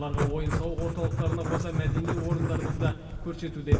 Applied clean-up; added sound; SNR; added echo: none; Writing; -5 dB; reverberation time 2.6 s.